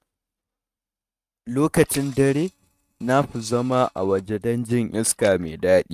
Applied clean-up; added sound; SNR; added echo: neural mask model RNNoise.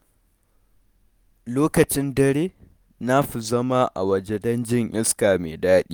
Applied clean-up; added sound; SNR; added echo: none; none; none; none.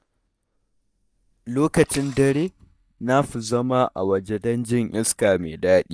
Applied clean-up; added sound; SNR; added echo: neural mask model DeepFilterNet 3.